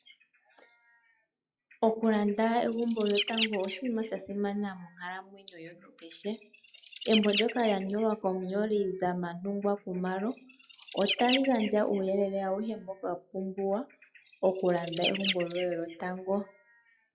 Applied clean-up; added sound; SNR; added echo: classical method log-MMSE.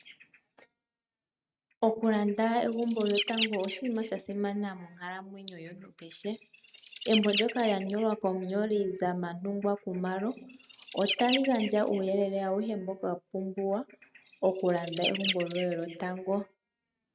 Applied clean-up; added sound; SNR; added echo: neural mask model RNNoise.